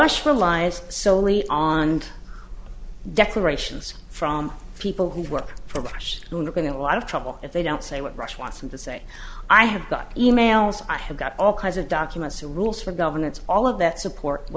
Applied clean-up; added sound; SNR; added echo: none; none; none; none.